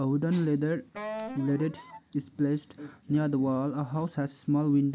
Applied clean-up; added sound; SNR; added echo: none; Wind instrument, woodwind instrument; 12 dB; none.